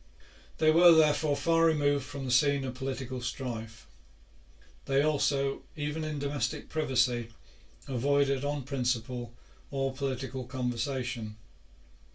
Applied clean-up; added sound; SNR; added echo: none; none; none; reverberation time 0.2 s.